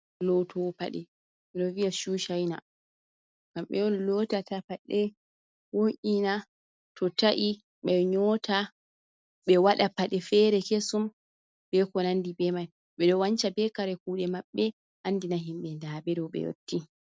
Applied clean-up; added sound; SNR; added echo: none; none; none; none.